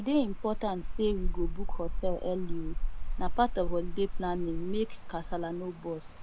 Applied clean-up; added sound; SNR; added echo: none; Rain; -2 dB; none.